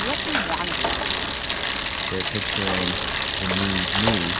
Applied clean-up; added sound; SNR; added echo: none; Bicycle; -5 dB; none.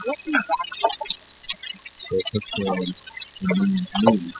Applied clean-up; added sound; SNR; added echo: classical method spectral subtraction.